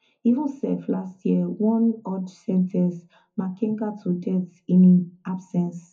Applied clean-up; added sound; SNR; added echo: none; none; none; reverberation time 0.3 s.